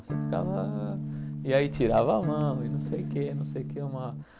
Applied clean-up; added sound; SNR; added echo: none; Electric guitar / Strum; 3 dB; none.